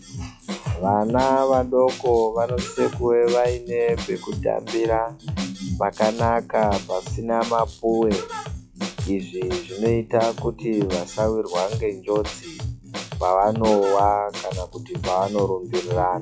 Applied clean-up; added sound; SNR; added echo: classical method log-MMSE.